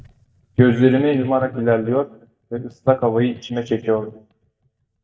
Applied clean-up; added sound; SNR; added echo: neural mask model DeepFilterNet 3.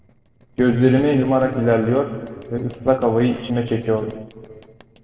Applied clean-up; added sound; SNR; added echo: neural separator model SepFormer DNS4.